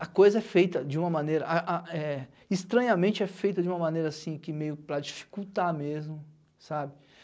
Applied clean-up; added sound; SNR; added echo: none; none; none; none.